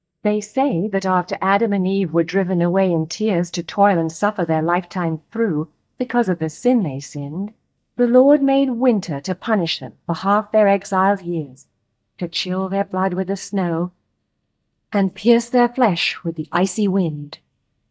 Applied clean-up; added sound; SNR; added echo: neural mask model DeepFilterNet 3.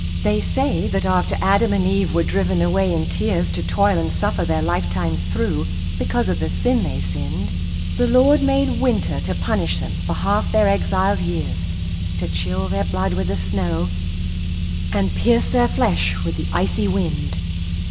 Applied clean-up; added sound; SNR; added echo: none; Car; 0 dB; reverberation time 2.4 s.